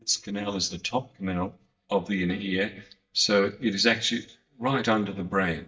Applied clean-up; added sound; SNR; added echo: neural mask model DeepFilterNet 3.